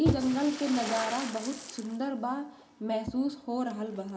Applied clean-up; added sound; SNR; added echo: none; Splash, splatter; 8 dB; reverberation time 1.1 s.